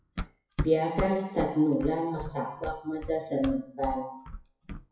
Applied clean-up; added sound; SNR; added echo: classical method WPE with log-MMSE.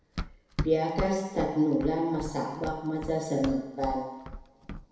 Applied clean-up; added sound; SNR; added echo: none; Run; 9 dB; reverberation time 1.0 s.